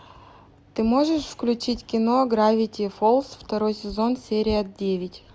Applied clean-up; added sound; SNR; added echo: none; none; none; none.